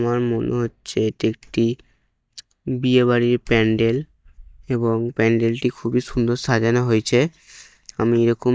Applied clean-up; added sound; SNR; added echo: neural mask model DeepFilterNet 3.